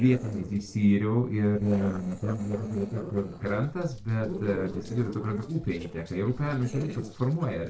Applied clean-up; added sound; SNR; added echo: neural separator model SepFormer DNS4.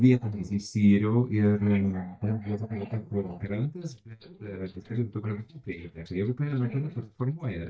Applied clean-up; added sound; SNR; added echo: neural mask model DeepFilterNet 3.